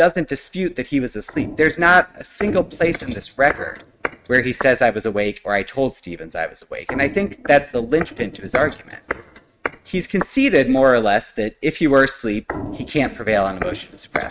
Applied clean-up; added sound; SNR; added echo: neural mask model RNNoise.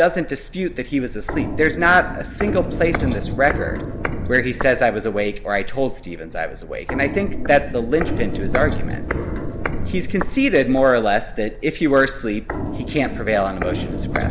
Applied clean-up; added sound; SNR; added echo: none; Walk, footsteps; 7 dB; none.